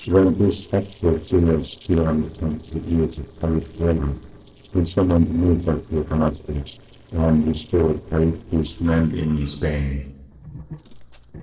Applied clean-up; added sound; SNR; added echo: neural separator model SepFormer DNS4.